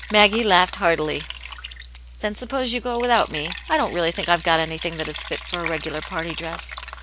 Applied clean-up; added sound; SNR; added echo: none; Liquid; 13 dB; none.